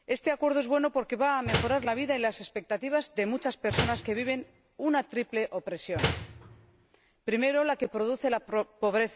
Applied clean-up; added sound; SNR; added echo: none; Slam; 5 dB; none.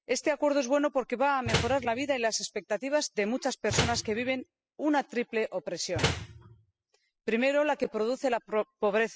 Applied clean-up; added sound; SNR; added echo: classical method spectral subtraction.